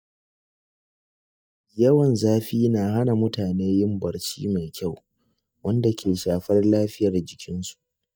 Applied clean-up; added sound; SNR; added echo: neural mask model DeepFilterNet 3.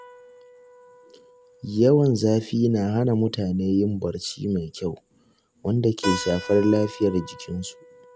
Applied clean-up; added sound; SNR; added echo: none; Keyboard (musical); 16 dB; none.